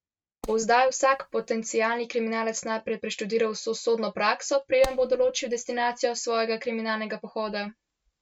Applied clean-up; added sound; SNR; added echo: neural mask model RNNoise.